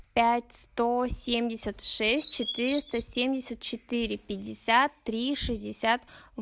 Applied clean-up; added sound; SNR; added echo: none; Chirp, tweet; 6 dB; none.